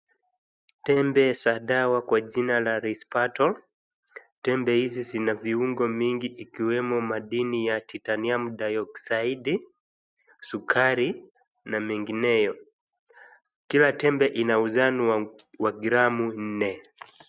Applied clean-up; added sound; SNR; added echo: neural mask model RNNoise.